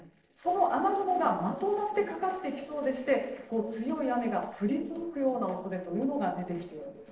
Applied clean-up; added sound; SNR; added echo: neural separator model SepFormer DNS4.